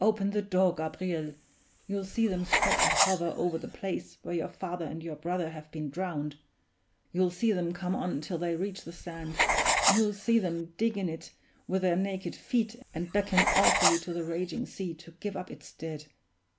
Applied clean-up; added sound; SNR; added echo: none; Writing; 2 dB; none.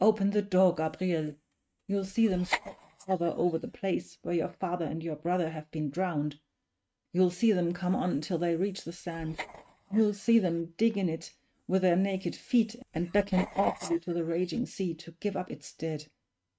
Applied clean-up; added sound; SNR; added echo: neural mask model RNNoise.